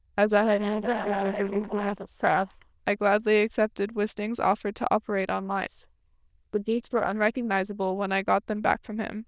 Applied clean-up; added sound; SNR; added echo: neural diffusion model UNIVERSE++.